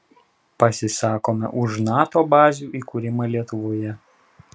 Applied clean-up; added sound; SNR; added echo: none; none; none; none.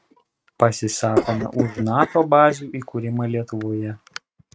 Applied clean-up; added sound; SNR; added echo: neural mask model RNNoise.